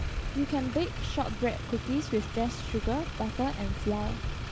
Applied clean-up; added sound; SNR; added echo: none; Motor vehicle (road); 2 dB; none.